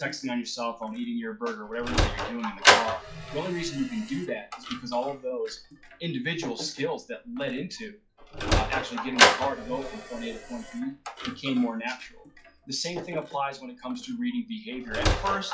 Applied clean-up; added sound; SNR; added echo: classical method log-MMSE.